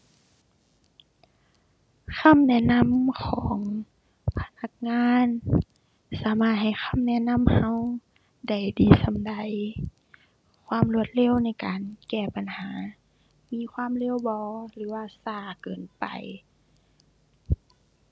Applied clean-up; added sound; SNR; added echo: none; none; none; none.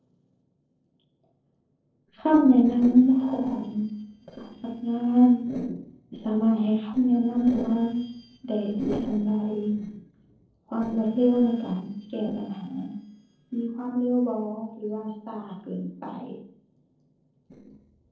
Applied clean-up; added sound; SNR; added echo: neural separator model SepFormer DNS4.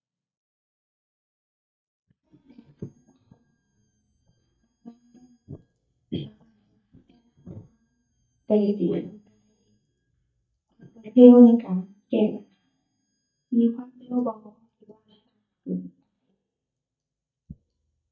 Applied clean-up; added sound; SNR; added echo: neural mask model DeepFilterNet 3.